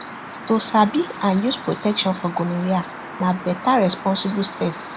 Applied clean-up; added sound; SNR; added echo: none; Chirp, tweet; 12 dB; none.